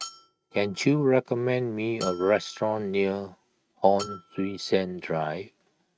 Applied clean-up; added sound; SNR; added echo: neural mask model RNNoise.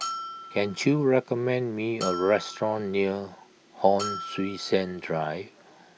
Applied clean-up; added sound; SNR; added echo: none; Bell; 12 dB; none.